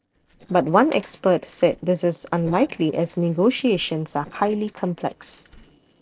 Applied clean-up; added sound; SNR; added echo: neural separator model SepFormer DNS4.